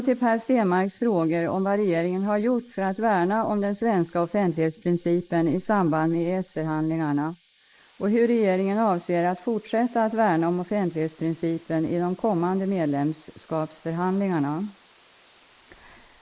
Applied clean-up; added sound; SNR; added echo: neural mask model Resemble Enhance denoiser.